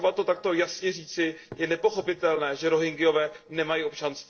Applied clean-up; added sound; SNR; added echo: neural separator model SepFormer DNS4.